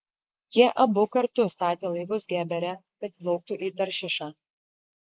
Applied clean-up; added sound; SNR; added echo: neural mask model Resemble Enhance denoiser.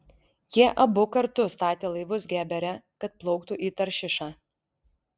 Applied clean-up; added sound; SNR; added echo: none; none; none; none.